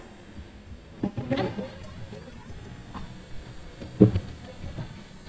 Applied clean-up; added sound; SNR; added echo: neural mask model DeepFilterNet 3.